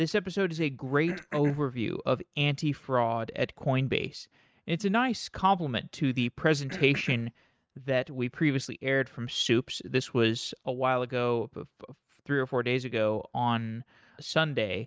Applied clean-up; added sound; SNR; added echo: neural mask model RNNoise.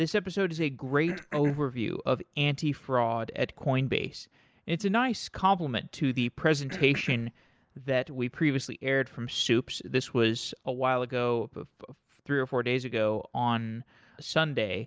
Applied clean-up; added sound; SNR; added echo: none; Cough; 16 dB; none.